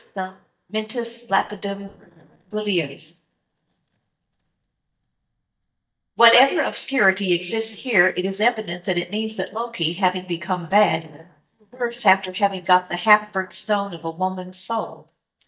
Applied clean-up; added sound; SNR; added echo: neural mask model DeepFilterNet 3.